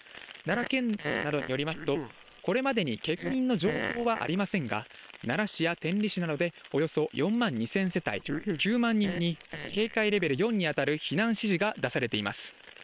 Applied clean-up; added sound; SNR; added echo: neural separator model SepFormer WHAM!.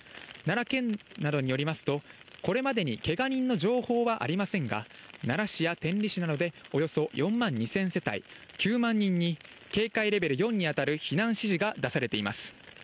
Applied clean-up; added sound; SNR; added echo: none; none; none; none.